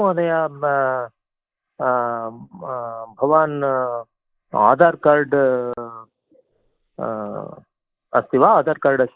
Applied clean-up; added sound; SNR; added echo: neural mask model Resemble Enhance denoiser.